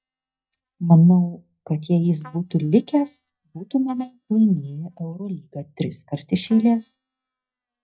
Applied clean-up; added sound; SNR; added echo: neural mask model DeepFilterNet 3.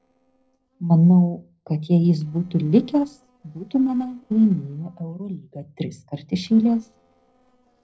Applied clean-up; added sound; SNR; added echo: neural separator model SepFormer DNS4.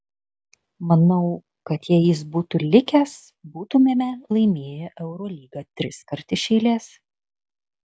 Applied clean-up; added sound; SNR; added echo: none; none; none; none.